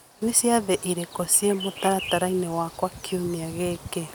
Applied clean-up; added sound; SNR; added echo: none; none; none; none.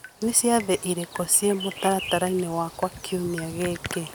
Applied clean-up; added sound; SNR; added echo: none; Drip; 19 dB; none.